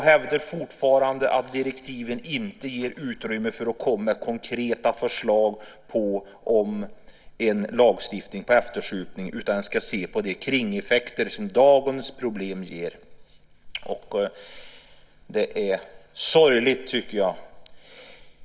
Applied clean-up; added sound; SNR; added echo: none; none; none; none.